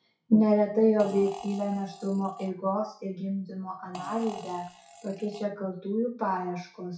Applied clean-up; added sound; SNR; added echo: classical method WPE with log-MMSE.